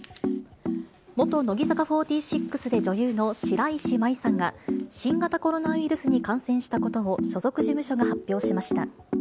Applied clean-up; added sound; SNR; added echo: none; none; none; none.